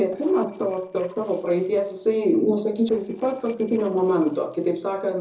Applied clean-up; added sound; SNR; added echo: neural separator model SepFormer DNS4.